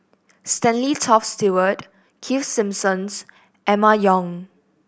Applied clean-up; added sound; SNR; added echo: none; none; none; none.